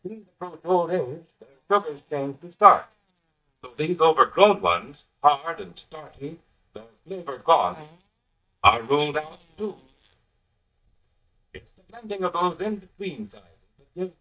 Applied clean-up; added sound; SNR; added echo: neural mask model DeepFilterNet 3.